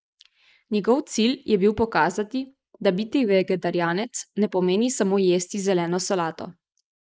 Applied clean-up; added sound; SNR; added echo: neural mask model Resemble Enhance denoiser.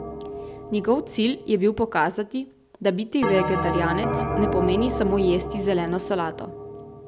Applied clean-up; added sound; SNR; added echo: none; Bell; 5 dB; none.